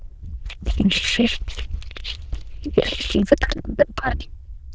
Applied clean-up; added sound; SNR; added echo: neural diffusion model UNIVERSE++.